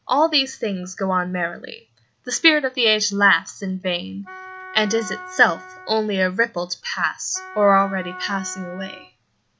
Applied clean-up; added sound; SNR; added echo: none; Wind instrument, woodwind instrument; 15 dB; none.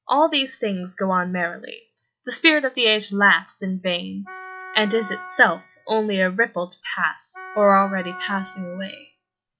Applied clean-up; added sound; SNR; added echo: classical method log-MMSE.